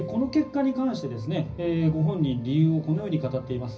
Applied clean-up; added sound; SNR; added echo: none; none; none; reverberation time 0.4 s.